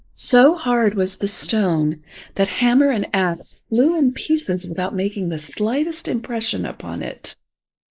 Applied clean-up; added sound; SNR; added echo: neural mask model Resemble Enhance denoiser.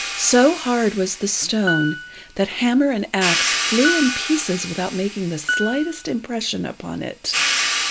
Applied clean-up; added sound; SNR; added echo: none; Hi-hat + Piano; 4 dB; none.